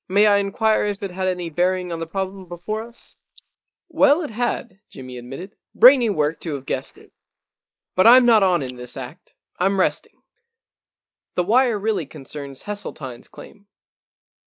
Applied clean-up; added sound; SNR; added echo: neural mask model Resemble Enhance denoiser.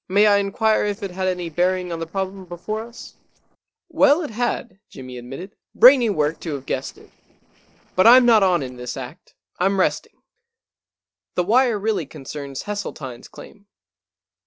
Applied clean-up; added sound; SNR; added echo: neural separator model SepFormer DNS4.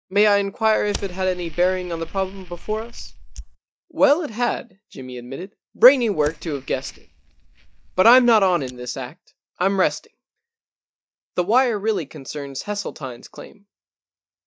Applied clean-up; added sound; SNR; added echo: neural mask model DeepFilterNet 3.